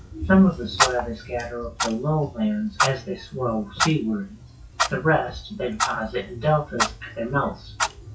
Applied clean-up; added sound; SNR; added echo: classical method WPE with log-MMSE.